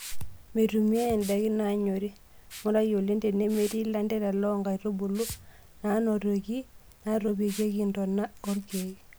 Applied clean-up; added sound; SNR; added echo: none; Liquid + Thump, thud; 19 dB; none.